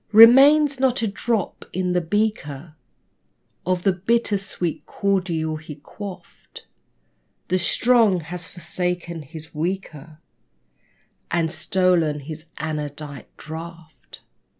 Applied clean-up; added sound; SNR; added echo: none; none; none; none.